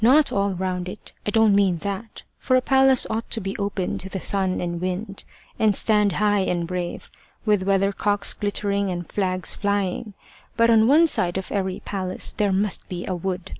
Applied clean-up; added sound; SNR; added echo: none; none; none; none.